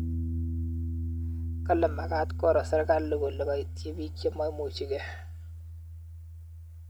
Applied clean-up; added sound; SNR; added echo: none; Piano; 3 dB; none.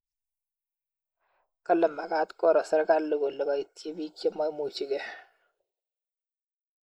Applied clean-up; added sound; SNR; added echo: neural mask model Resemble Enhance denoiser.